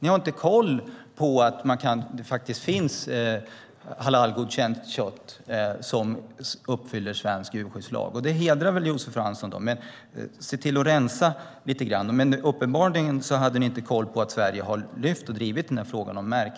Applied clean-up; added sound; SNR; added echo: none; none; none; none.